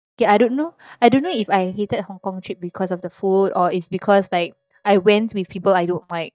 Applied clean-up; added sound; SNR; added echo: neural mask model DeepFilterNet 3.